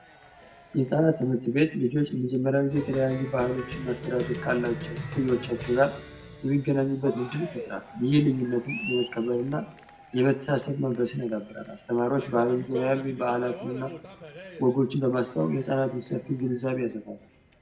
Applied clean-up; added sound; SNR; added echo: none; Cheering; 14 dB; reverberation time 0.5 s.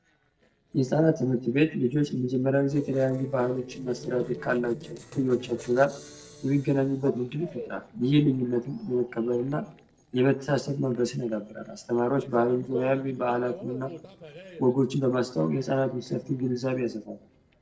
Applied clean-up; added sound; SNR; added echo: neural separator model SepFormer DNS4.